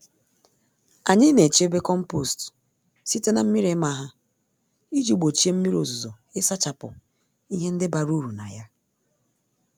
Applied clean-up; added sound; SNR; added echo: none; none; none; none.